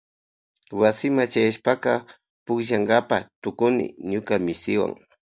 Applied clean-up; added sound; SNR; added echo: none; none; none; none.